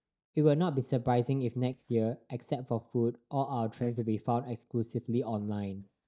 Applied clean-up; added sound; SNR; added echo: neural mask model DeepFilterNet 3.